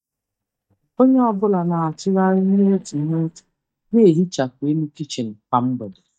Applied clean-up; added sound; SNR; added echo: neural mask model DeepFilterNet 3.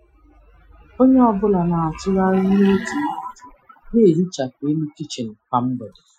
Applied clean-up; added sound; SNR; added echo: classical method Wiener filter.